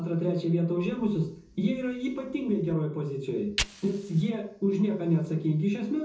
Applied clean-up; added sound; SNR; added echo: none; Fire; 16 dB; reverberation time 0.5 s.